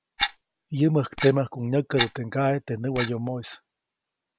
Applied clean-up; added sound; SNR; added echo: none; Clock; 5 dB; none.